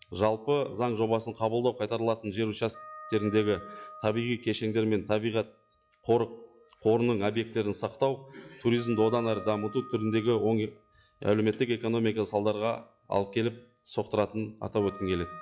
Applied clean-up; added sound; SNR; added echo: classical method log-MMSE.